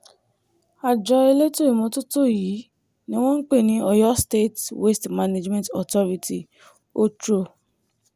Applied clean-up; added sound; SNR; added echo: none; none; none; none.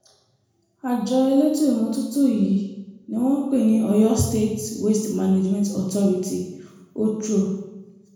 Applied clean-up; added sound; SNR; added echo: none; none; none; reverberation time 1.0 s.